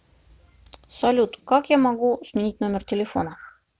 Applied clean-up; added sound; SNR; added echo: none; none; none; none.